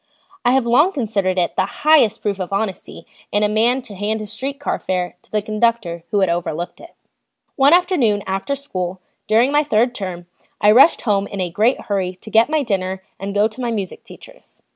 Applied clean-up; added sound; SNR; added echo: none; none; none; none.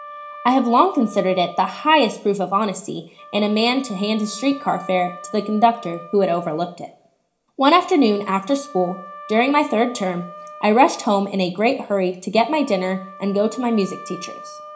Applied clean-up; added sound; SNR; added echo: none; Wind instrument, woodwind instrument; 18 dB; reverberation time 0.4 s.